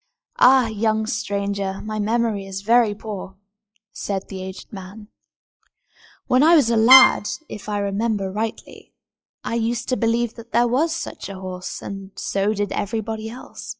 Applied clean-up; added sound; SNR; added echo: classical method log-MMSE.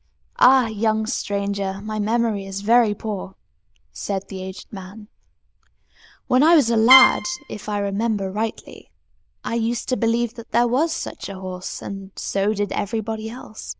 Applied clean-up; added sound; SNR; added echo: neural diffusion model UNIVERSE++.